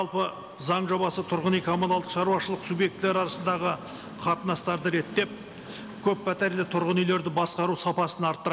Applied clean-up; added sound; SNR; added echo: none; Train; 17 dB; none.